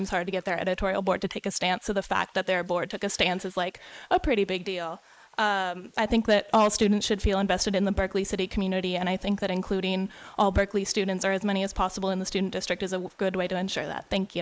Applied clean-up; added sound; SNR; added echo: neural mask model Resemble Enhance denoiser.